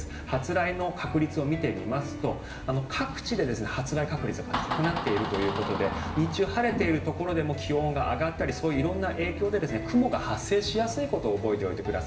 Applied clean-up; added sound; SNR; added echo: none; Door; 10 dB; reverberation time 0.9 s.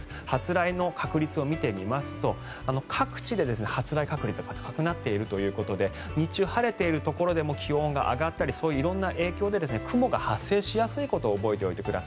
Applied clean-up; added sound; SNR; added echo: none; none; none; none.